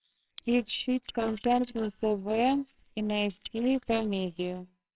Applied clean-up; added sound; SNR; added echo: neural separator model SepFormer WHAMR!.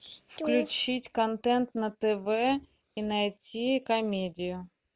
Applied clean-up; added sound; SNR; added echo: none; none; none; none.